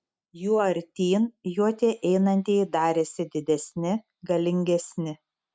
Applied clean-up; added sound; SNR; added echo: none; none; none; none.